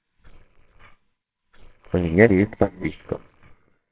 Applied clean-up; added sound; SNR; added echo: neural separator model SepFormer WHAMR!.